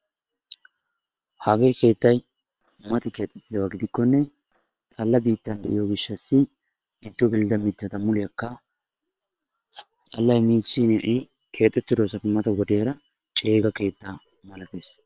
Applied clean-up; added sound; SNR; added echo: neural separator model SepFormer WHAM!.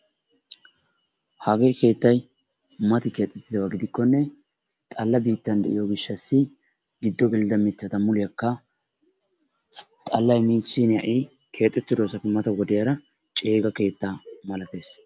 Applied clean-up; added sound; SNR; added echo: none; none; none; none.